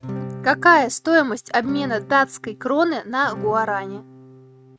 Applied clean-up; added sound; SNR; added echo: neural mask model RNNoise.